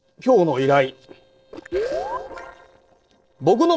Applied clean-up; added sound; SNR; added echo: neural separator model SepFormer DNS4.